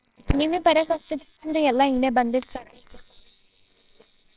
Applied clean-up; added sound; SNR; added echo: neural separator model SepFormer WHAMR!.